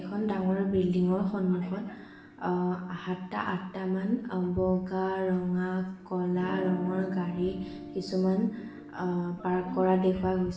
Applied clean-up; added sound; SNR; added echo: none; Guitar; 16 dB; reverberation time 0.8 s.